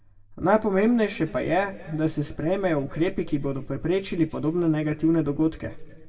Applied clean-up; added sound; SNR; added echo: none; none; none; reverberation time 1.7 s.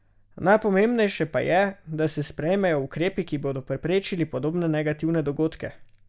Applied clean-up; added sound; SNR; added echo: none; none; none; none.